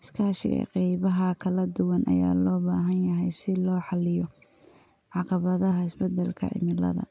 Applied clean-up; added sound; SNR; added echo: none; none; none; none.